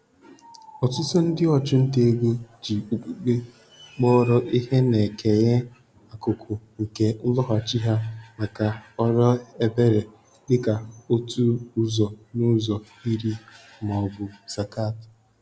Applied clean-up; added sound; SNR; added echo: none; none; none; none.